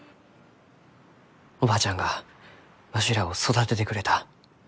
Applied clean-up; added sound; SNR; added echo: none; none; none; none.